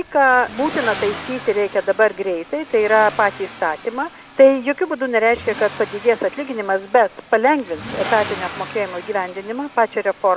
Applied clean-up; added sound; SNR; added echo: none; Accelerating, revving, vroom; 15 dB; none.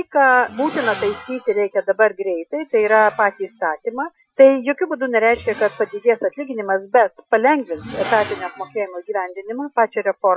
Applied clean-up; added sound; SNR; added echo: classical method Wiener filter.